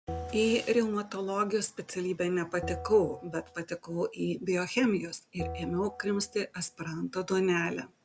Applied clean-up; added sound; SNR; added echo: none; Bell; 14 dB; none.